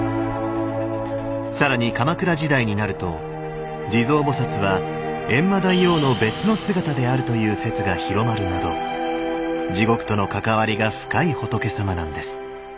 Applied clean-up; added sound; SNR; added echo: none; none; none; none.